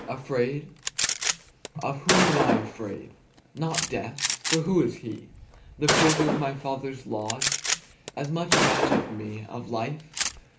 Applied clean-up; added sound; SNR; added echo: none; Gunshot, gunfire; -1 dB; reverberation time 0.3 s.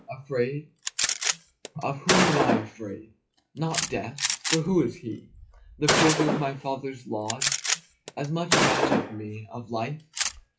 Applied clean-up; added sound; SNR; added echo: classical method WPE with log-MMSE.